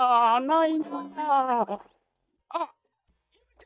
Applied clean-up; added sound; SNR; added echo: neural mask model DeepFilterNet 3.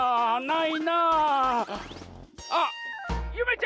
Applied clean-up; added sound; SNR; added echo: none; none; none; none.